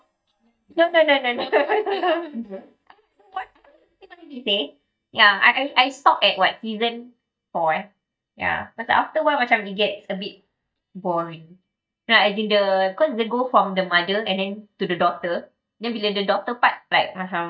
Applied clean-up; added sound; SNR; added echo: neural mask model DeepFilterNet 3.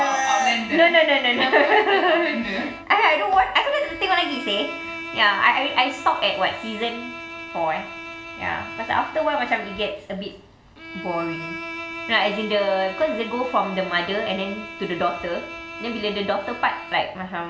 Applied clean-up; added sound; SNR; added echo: none; Bowed string instrument; 13 dB; reverberation time 0.9 s.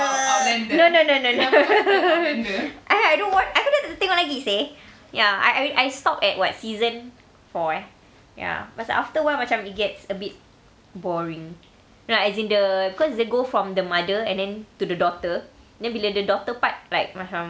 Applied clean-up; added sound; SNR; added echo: none; none; none; none.